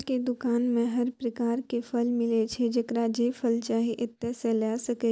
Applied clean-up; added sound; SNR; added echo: none; none; none; none.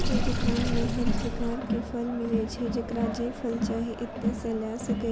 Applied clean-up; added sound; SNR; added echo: none; Crowd + Sink (filling or washing) / Water; -3 dB; none.